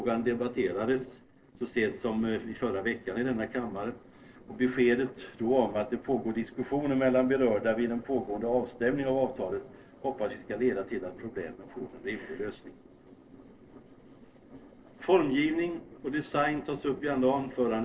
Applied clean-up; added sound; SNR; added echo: neural separator model SepFormer DNS4.